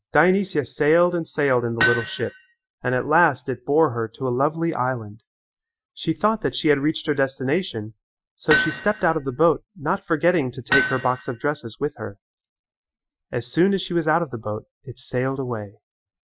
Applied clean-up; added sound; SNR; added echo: classical method Wiener filter.